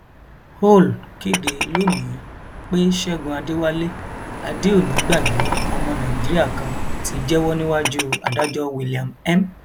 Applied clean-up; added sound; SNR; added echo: none; Car passing by + Glass; 4 dB; none.